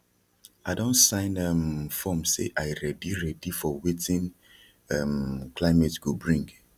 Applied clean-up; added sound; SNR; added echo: none; none; none; none.